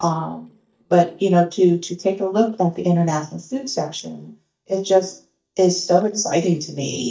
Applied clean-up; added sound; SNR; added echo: neural mask model DeepFilterNet 3.